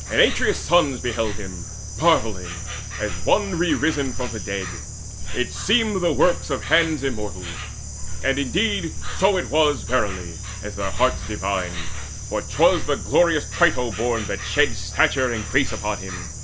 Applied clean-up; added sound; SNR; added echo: none; Insect; 5 dB; none.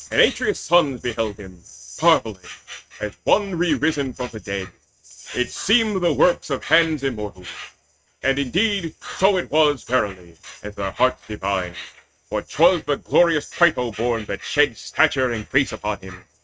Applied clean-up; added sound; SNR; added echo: neural mask model RNNoise.